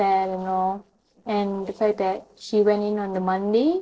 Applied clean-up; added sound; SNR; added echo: neural separator model SepFormer DNS4.